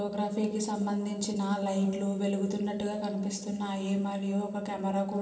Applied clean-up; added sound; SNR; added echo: none; none; none; reverberation time 2.6 s.